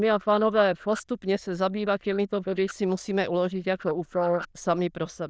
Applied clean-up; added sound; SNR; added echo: neural diffusion model UNIVERSE++.